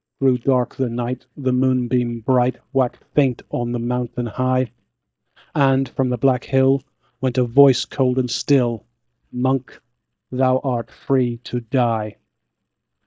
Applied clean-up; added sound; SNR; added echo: neural mask model DeepFilterNet 3.